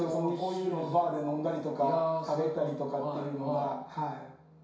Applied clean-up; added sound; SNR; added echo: none; none; none; reverberation time 0.6 s.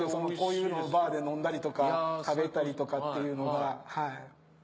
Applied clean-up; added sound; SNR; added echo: none; none; none; none.